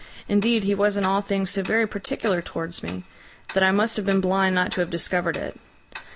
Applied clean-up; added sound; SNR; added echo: none; Tick-tock; 19 dB; none.